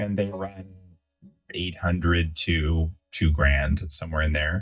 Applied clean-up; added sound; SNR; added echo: neural mask model DeepFilterNet 3.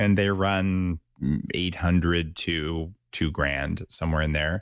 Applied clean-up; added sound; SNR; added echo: none; none; none; none.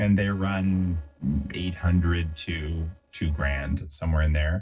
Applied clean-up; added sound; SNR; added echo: neural separator model SepFormer DNS4.